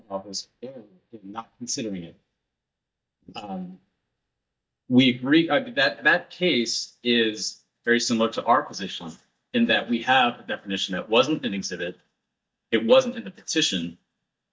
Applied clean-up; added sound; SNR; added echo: neural mask model DeepFilterNet 3.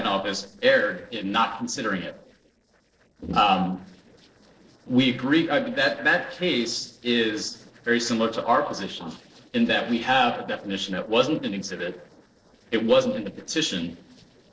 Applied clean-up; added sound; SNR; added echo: neural separator model SepFormer DNS4.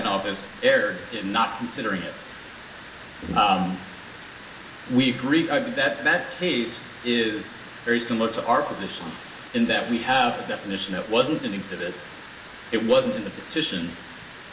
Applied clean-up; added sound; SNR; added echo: none; Water; 15 dB; reverberation time 0.7 s.